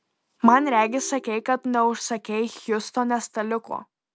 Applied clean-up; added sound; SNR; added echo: none; Ringtone; 17 dB; none.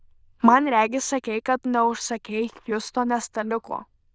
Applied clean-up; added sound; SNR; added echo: neural diffusion model UNIVERSE++.